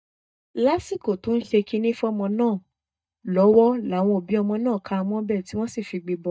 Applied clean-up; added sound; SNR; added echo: neural mask model DeepFilterNet 3.